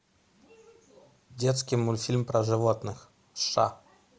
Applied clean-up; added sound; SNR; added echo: none; none; none; none.